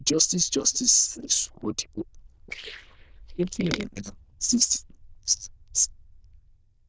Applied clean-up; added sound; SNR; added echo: neural diffusion model UNIVERSE++.